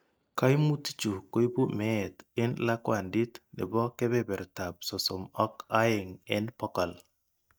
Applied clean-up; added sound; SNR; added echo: neural mask model DeepFilterNet 3.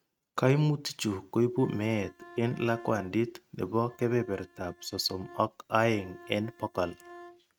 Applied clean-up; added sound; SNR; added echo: neural mask model RNNoise.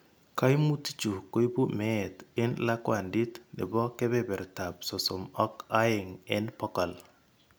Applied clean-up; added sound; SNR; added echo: none; none; none; none.